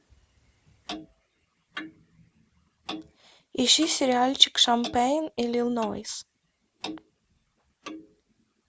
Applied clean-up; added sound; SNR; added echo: none; Clock; 16 dB; none.